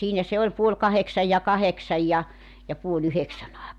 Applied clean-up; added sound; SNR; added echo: none; none; none; none.